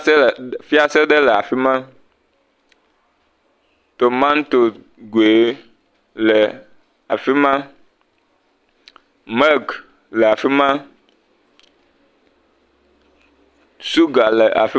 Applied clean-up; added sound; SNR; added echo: none; none; none; none.